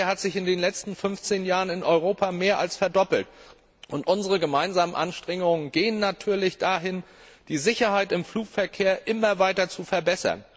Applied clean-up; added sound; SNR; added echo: none; none; none; none.